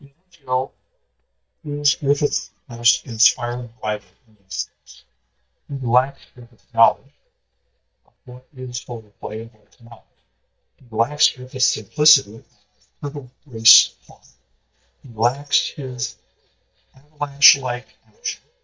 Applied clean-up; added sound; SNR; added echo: neural mask model DeepFilterNet 3.